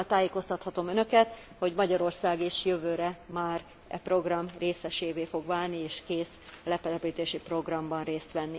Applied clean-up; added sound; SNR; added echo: none; none; none; none.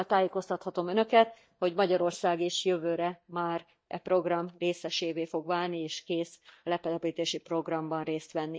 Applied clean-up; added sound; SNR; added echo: neural mask model DeepFilterNet 3.